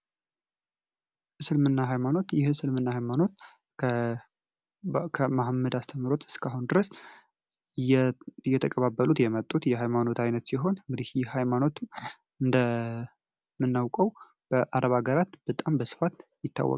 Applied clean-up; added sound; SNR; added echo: none; none; none; none.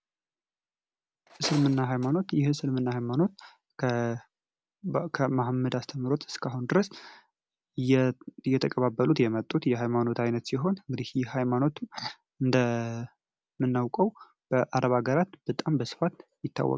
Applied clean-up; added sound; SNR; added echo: none; Tools; 13 dB; none.